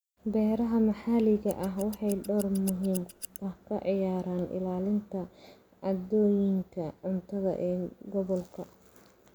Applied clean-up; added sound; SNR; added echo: none; Scissors; 16 dB; none.